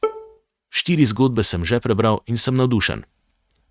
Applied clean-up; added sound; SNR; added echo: neural mask model RNNoise.